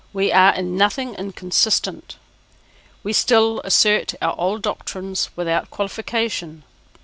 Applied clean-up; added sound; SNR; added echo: none; none; none; none.